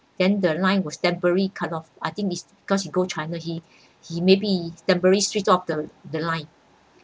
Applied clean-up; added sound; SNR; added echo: none; none; none; none.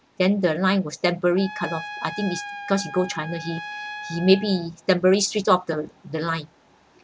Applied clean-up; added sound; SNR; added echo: none; Trumpet; 12 dB; none.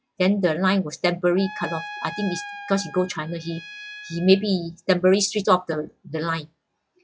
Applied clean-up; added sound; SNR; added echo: classical method log-MMSE.